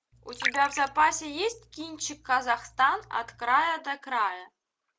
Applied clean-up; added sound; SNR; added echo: none; Liquid; 12 dB; none.